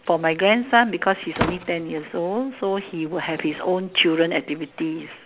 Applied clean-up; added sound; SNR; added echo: none; Slam; 10 dB; none.